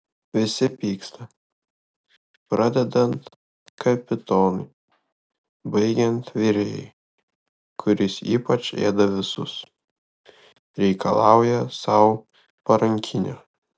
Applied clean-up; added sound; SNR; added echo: none; none; none; none.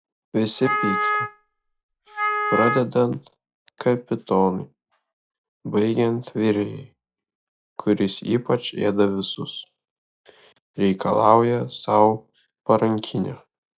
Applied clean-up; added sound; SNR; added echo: classical method log-MMSE.